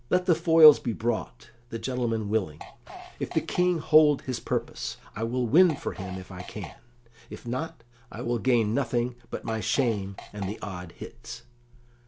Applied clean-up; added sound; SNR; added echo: none; Fart; 16 dB; none.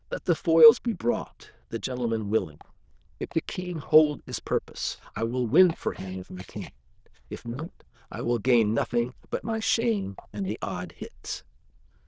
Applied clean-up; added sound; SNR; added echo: neural diffusion model UNIVERSE++.